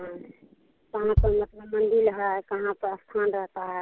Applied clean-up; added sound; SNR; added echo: none; Bass drum; 4 dB; none.